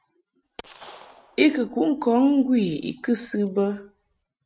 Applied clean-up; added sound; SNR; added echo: neural mask model RNNoise.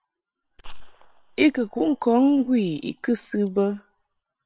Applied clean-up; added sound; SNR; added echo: neural separator model SepFormer WHAM!.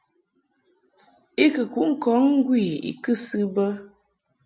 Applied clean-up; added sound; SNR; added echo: none; none; none; none.